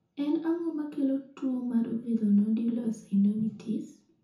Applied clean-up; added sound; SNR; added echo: none; none; none; reverberation time 0.6 s.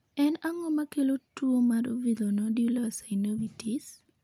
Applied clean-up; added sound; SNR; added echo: none; none; none; none.